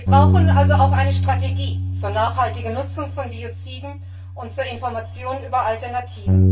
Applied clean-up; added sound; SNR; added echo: none; Bass guitar; -4 dB; reverberation time 0.2 s.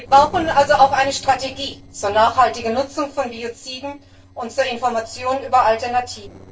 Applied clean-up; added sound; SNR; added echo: neural separator model SepFormer DNS4.